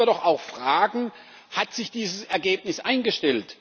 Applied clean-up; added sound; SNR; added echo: none; none; none; none.